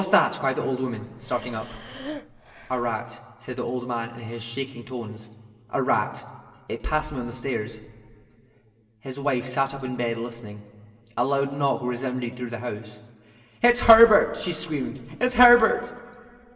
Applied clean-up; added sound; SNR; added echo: none; Breathing; 15 dB; reverberation time 2.9 s.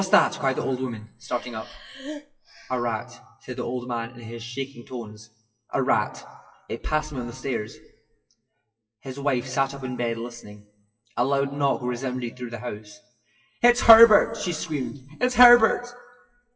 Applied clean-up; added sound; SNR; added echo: classical method WPE with log-MMSE.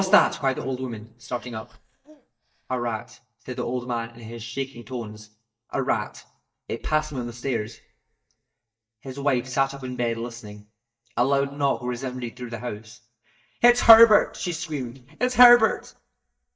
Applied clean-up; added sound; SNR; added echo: neural mask model DeepFilterNet 3.